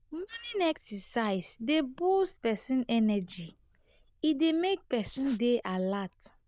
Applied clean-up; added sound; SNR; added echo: neural diffusion model UNIVERSE++.